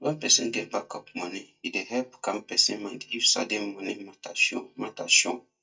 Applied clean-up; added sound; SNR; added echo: neural mask model DeepFilterNet 3.